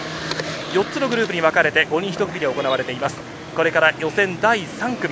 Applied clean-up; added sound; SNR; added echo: none; none; none; none.